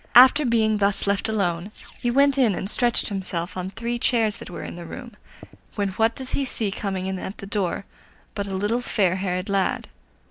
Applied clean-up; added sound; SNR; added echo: neural separator model SepFormer DNS4.